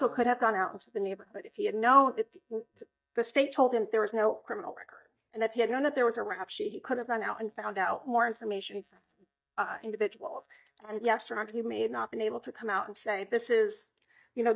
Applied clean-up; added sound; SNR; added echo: neural mask model DeepFilterNet 3.